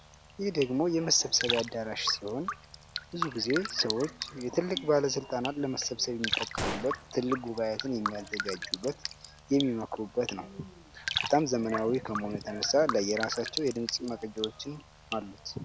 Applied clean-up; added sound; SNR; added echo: none; Raindrop + Gunshot, gunfire; 7 dB; none.